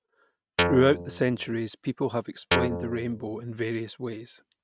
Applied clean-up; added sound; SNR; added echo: neural mask model RNNoise.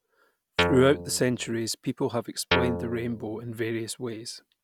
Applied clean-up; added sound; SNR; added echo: none; Guitar; 1 dB; none.